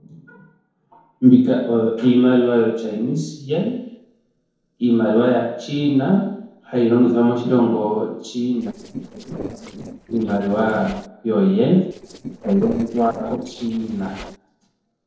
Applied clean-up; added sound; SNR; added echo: neural separator model SepFormer DNS4.